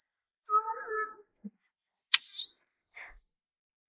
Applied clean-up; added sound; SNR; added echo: neural mask model Resemble Enhance denoiser.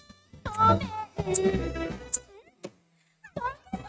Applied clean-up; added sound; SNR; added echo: neural mask model RNNoise.